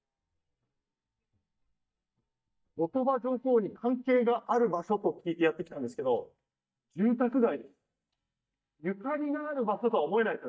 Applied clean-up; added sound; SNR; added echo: neural mask model DeepFilterNet 3.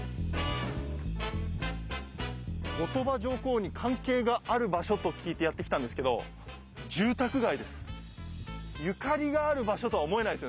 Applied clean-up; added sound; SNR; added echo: none; none; none; none.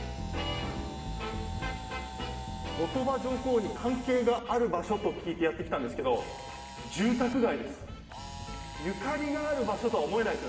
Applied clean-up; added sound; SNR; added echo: none; Camera; 14 dB; reverberation time 1.1 s.